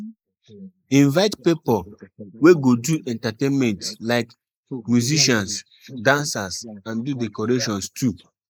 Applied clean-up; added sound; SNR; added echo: neural mask model Resemble Enhance denoiser.